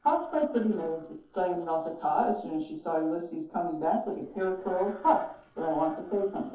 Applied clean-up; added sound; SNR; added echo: neural separator model SepFormer DNS4.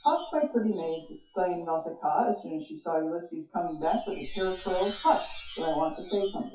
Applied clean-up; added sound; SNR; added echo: classical method WPE with log-MMSE.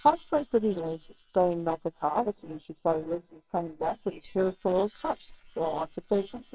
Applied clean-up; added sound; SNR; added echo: neural separator model SepFormer WHAMR!.